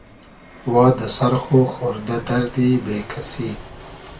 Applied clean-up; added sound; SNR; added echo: none; Fixed-wing aircraft, airplane; 18 dB; reverberation time 0.2 s.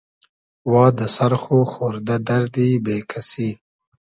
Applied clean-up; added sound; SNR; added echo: none; none; none; none.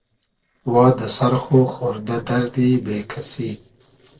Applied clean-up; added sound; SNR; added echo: neural separator model SepFormer DNS4.